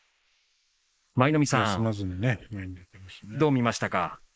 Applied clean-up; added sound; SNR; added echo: neural mask model Resemble Enhance denoiser.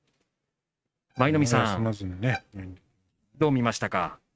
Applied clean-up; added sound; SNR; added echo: neural mask model RNNoise.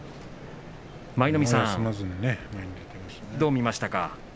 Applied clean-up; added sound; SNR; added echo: none; none; none; none.